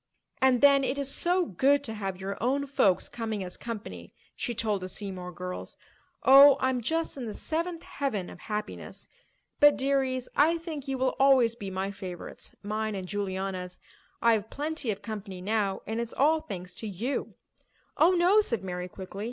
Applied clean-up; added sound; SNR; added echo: none; none; none; none.